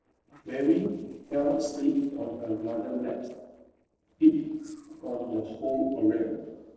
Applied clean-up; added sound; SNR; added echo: neural separator model SepFormer DNS4.